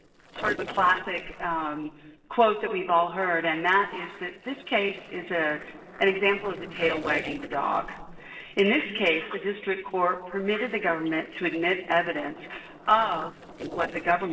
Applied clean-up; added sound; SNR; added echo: neural separator model SepFormer DNS4.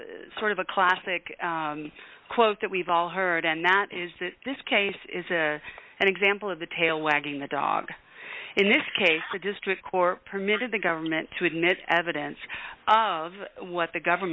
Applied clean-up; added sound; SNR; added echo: none; none; none; none.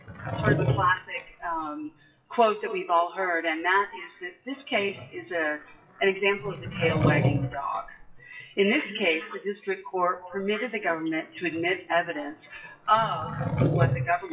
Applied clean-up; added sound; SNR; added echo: classical method WPE with log-MMSE.